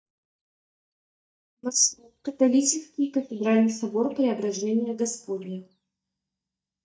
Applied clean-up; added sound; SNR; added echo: neural mask model DeepFilterNet 3.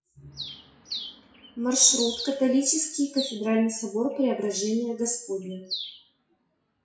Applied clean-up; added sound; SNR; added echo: classical method WPE with log-MMSE.